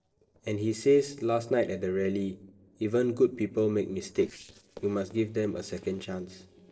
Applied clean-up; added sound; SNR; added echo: neural separator model SepFormer DNS4.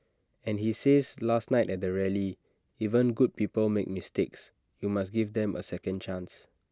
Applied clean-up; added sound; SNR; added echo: none; none; none; none.